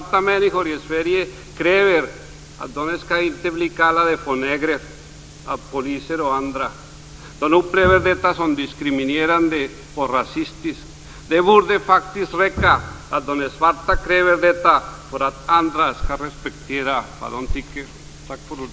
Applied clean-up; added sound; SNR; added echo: none; Thump, thud + Bowed string instrument; 10 dB; none.